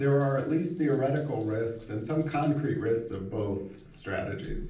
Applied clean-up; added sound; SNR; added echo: none; Drip / Trickle, dribble / Bathtub (filling or washing) / Water tap, faucet; 18 dB; reverberation time 0.6 s.